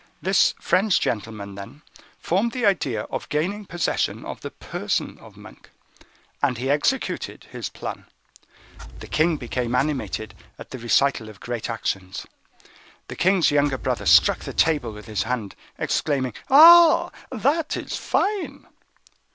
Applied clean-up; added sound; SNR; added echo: none; Clock; 14 dB; none.